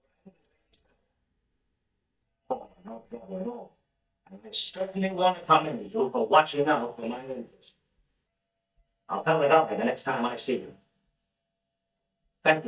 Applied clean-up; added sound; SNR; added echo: neural mask model DeepFilterNet 3.